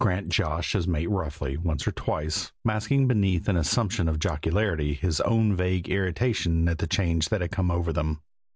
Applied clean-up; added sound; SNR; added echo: none; none; none; none.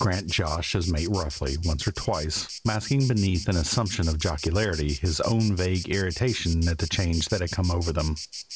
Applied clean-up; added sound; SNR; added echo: none; Insect; 13 dB; none.